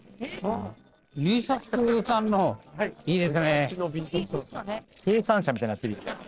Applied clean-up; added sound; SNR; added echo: neural separator model SepFormer DNS4.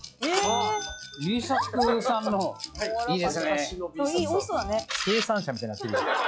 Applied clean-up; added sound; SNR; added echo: classical method log-MMSE.